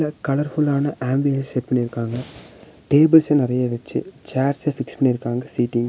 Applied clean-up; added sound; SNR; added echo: none; none; none; none.